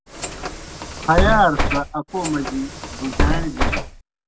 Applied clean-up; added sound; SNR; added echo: none; Bus; -1 dB; none.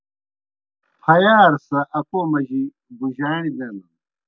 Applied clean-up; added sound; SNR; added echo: none; none; none; none.